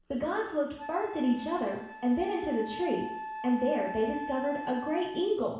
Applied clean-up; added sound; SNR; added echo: none; Wind instrument, woodwind instrument; 11 dB; reverberation time 0.7 s.